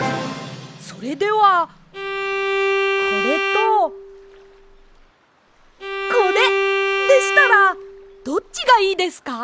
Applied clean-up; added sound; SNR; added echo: none; Bowed string instrument; 2 dB; none.